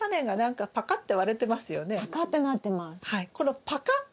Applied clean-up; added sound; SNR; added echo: none; none; none; none.